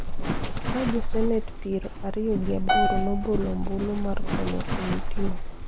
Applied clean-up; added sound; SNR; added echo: none; Livestock, farm animals, working animals + Piano; -4 dB; none.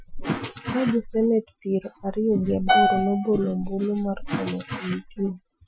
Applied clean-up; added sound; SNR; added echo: classical method Wiener filter.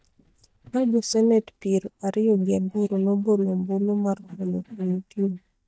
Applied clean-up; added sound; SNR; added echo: neural mask model DeepFilterNet 3.